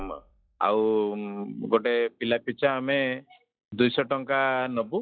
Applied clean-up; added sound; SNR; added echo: classical method log-MMSE.